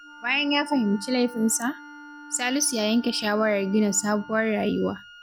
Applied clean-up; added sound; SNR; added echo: none; Wind instrument, woodwind instrument + Wind instrument, woodwind instrument; 19 dB; none.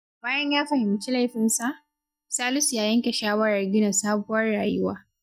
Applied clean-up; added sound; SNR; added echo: neural mask model DeepFilterNet 3.